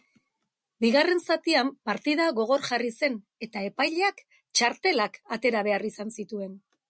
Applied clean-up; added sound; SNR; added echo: none; none; none; none.